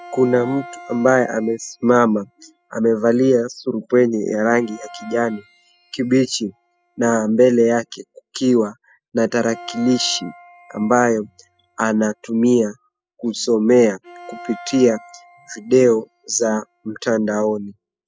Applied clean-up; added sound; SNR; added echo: classical method spectral subtraction.